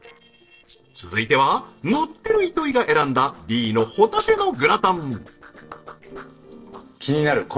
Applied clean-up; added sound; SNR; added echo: neural separator model SepFormer DNS4.